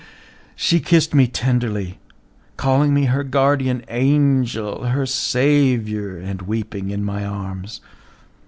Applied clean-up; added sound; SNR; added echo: none; none; none; none.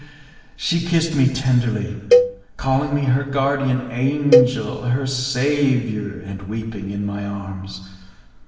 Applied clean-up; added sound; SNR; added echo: none; Cowbell; 0 dB; reverberation time 1.2 s.